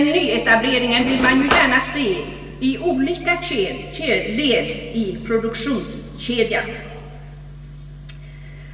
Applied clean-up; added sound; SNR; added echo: none; Cutlery, silverware / Drawer open or close; 3 dB; reverberation time 2.0 s.